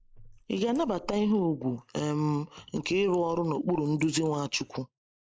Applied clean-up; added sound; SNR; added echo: neural mask model Resemble Enhance denoiser.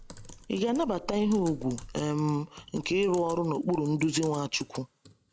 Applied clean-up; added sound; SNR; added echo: none; Typing; 19 dB; none.